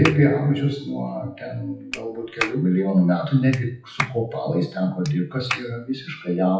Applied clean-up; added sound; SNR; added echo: classical method WPE with log-MMSE.